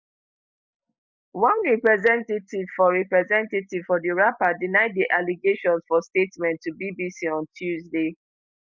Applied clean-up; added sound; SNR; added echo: none; none; none; none.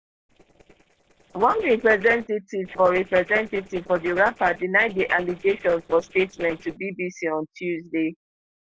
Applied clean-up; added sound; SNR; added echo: neural separator model SepFormer DNS4.